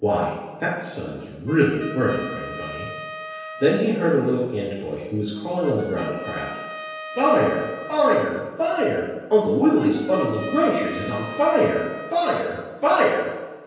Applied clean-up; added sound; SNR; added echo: none; Trumpet; 15 dB; reverberation time 1.2 s.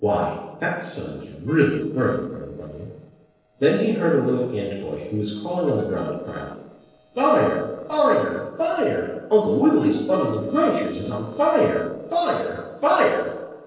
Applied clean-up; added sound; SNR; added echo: neural separator model SepFormer DNS4.